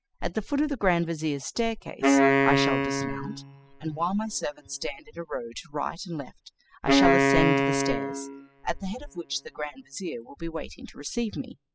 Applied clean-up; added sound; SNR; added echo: classical method spectral subtraction.